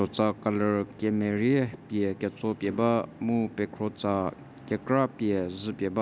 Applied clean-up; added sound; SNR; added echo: none; none; none; none.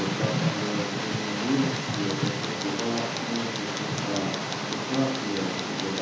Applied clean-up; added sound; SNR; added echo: none; Tick; -1 dB; reverberation time 1.0 s.